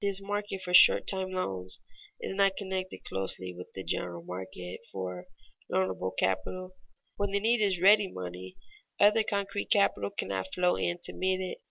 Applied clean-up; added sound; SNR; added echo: none; none; none; none.